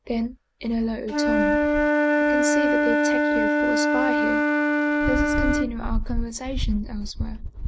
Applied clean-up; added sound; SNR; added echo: none; Wind instrument, woodwind instrument; -5 dB; none.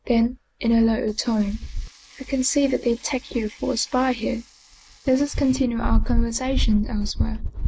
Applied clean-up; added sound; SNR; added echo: neural mask model Resemble Enhance denoiser.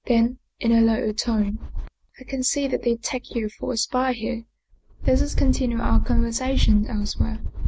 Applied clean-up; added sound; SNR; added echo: none; none; none; none.